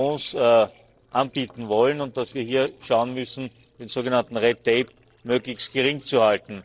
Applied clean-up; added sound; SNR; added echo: neural separator model SepFormer DNS4.